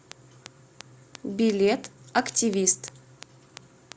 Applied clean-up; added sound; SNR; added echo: none; none; none; none.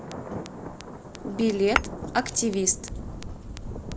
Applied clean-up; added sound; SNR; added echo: none; Thunder + Tap / Glass; 5 dB; none.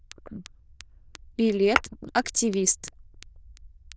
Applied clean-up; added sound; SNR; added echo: neural diffusion model UNIVERSE++.